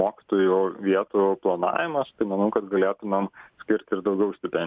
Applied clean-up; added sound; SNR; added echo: none; none; none; none.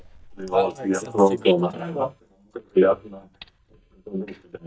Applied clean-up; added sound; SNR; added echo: neural mask model DeepFilterNet 3.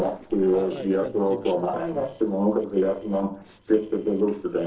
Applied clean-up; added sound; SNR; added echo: neural separator model SepFormer DNS4.